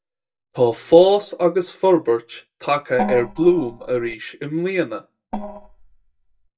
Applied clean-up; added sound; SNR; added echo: neural mask model DeepFilterNet 3.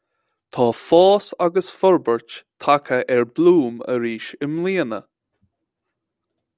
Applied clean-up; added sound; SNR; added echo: none; none; none; none.